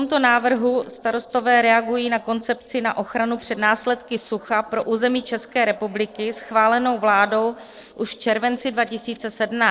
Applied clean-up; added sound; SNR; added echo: neural separator model SepFormer DNS4.